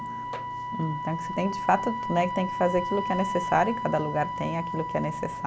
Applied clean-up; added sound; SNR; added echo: none; Wind instrument, woodwind instrument; 4 dB; none.